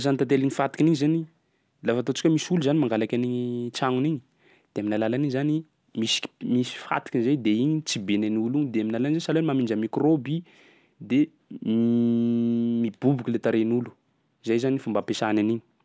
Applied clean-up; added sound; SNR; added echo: none; none; none; none.